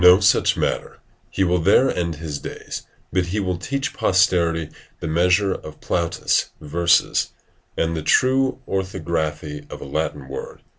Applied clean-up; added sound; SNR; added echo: none; none; none; none.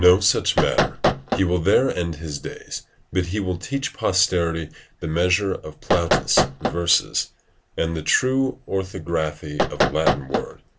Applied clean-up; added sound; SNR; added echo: none; Knock; 0 dB; none.